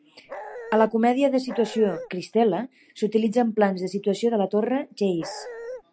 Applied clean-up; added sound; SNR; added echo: none; Dog; 12 dB; none.